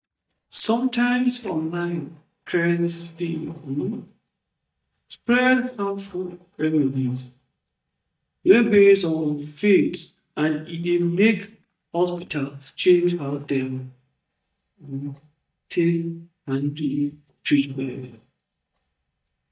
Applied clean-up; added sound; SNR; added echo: neural mask model DeepFilterNet 3.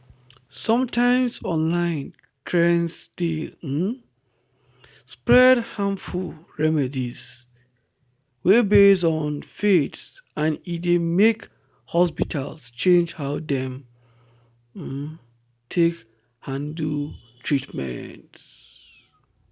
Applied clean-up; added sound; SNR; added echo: none; none; none; none.